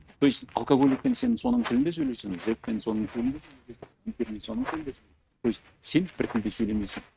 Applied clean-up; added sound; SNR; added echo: neural mask model RNNoise.